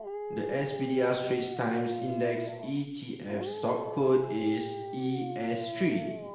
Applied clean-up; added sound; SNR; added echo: none; Dog; 7 dB; reverberation time 0.9 s.